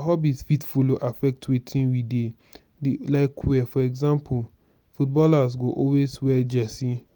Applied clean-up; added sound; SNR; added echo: none; none; none; none.